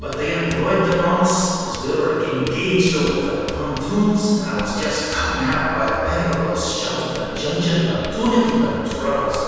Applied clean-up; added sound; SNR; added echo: none; Writing; 15 dB; reverberation time 2.1 s.